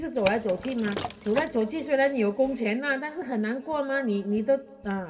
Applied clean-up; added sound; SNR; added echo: none; Liquid; 11 dB; reverberation time 2.0 s.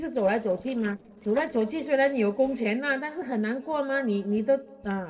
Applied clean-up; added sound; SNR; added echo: neural separator model SepFormer DNS4.